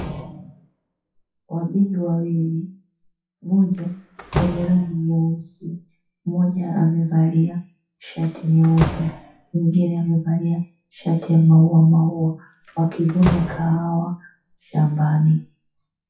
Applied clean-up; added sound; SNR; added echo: classical method WPE with log-MMSE.